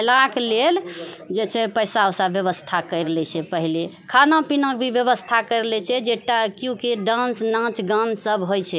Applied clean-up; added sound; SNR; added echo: none; none; none; none.